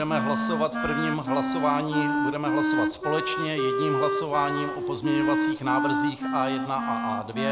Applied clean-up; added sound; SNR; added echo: none; Wind instrument, woodwind instrument; -2 dB; none.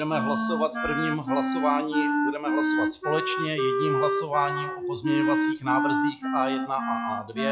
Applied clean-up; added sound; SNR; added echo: classical method log-MMSE.